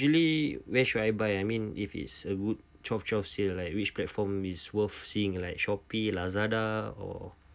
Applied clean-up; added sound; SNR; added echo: none; none; none; none.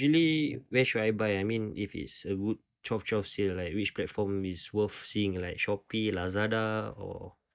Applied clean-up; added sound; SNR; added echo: neural mask model DeepFilterNet 3.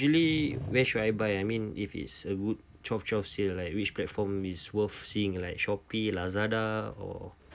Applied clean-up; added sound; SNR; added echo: none; Sliding door; 17 dB; none.